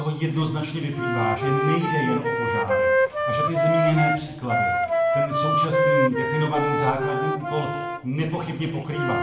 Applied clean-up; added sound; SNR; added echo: none; Wind instrument, woodwind instrument; -2 dB; reverberation time 0.9 s.